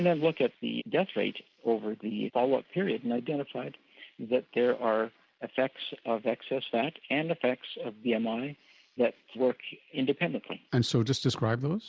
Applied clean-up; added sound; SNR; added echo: none; none; none; none.